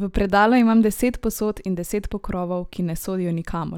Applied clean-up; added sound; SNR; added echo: none; none; none; none.